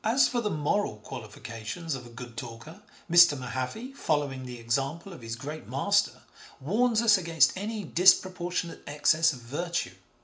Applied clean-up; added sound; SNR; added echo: none; none; none; none.